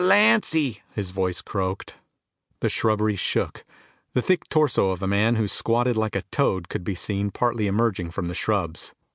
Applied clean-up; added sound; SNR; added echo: none; none; none; none.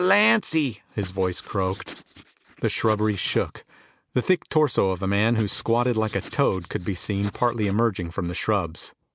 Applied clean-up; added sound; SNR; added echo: neural mask model Resemble Enhance denoiser.